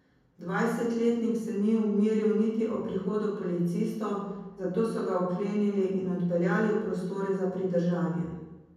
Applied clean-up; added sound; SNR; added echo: none; none; none; reverberation time 1.1 s.